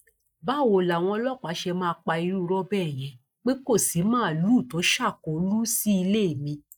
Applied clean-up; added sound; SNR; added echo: neural mask model Resemble Enhance denoiser.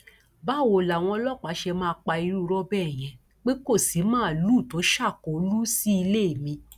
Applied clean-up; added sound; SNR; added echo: none; none; none; none.